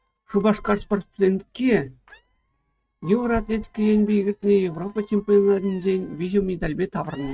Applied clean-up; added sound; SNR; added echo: neural mask model RNNoise.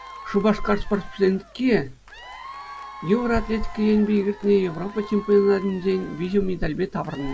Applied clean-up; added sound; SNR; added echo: none; Applause / Crowd / Cheering; 18 dB; none.